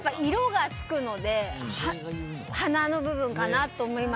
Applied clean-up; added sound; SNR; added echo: none; none; none; none.